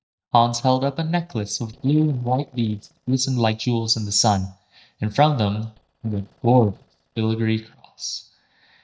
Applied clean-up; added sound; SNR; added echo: neural mask model DeepFilterNet 3.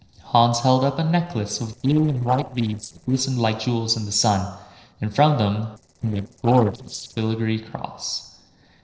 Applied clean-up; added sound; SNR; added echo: neural separator model SepFormer DNS4.